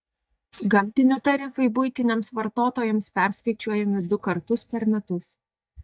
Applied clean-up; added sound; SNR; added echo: neural mask model DeepFilterNet 3.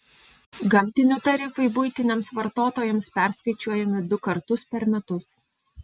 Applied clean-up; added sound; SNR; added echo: none; none; none; none.